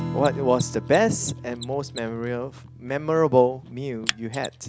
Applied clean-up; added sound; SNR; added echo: none; Strum + Mechanisms; 11 dB; none.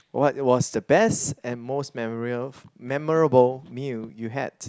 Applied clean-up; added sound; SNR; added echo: none; none; none; none.